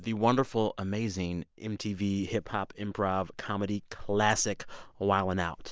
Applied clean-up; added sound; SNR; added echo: none; none; none; none.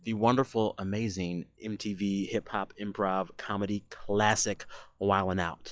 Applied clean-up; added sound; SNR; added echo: classical method log-MMSE.